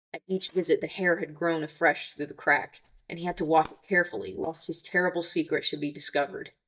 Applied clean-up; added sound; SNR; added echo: neural mask model DeepFilterNet 3.